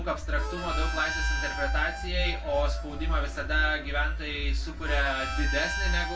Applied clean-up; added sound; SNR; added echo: none; Harmonica; 9 dB; reverberation time 0.2 s.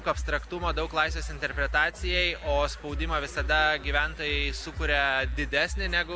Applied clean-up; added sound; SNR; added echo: none; none; none; none.